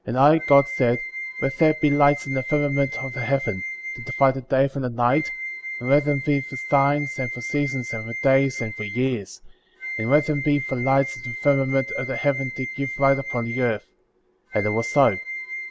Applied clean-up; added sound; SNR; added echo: none; Wind instrument, woodwind instrument; 9 dB; none.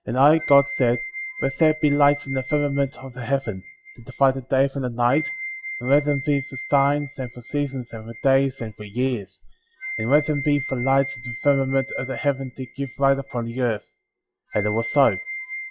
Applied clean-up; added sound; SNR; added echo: classical method log-MMSE.